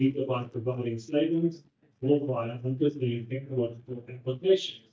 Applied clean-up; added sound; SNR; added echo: neural mask model DeepFilterNet 3.